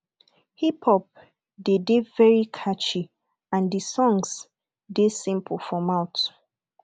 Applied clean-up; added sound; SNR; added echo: none; none; none; none.